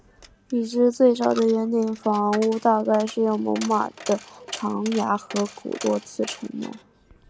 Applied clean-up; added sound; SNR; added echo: none; Coin (dropping); 17 dB; none.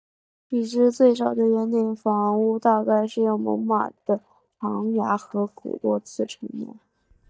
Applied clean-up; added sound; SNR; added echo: neural mask model DeepFilterNet 3.